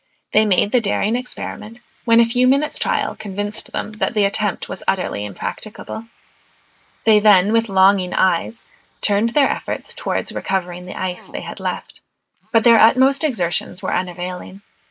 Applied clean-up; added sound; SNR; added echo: neural mask model Resemble Enhance denoiser.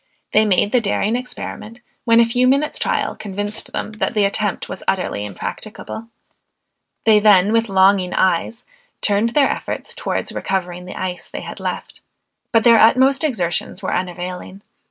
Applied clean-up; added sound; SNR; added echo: none; none; none; none.